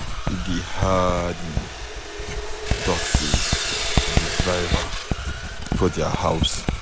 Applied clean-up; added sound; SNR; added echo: none; Sawing + Writing; -2 dB; none.